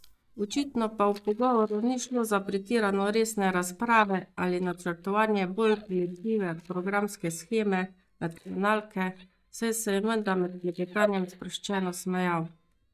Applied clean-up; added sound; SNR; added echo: neural mask model DeepFilterNet 3.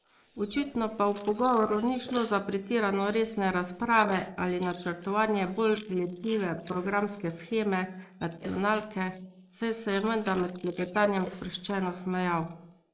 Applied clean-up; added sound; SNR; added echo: neural mask model Resemble Enhance denoiser.